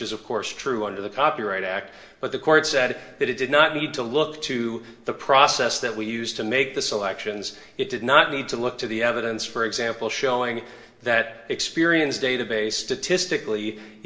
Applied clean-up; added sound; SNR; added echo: none; none; none; reverberation time 0.6 s.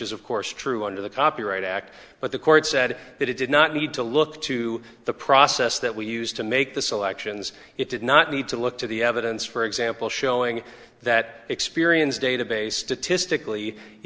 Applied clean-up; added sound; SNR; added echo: none; none; none; none.